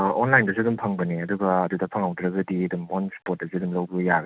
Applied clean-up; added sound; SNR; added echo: none; none; none; none.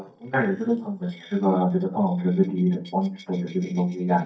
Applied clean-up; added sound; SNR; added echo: neural mask model DeepFilterNet 3.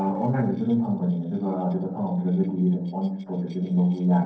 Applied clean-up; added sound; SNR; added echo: neural separator model SepFormer DNS4.